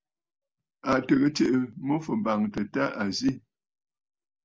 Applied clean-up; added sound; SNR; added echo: none; none; none; none.